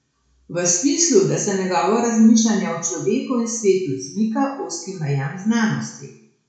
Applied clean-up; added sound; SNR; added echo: none; none; none; reverberation time 0.6 s.